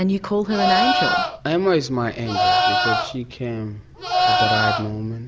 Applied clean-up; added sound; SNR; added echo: none; Livestock, farm animals, working animals; -2 dB; none.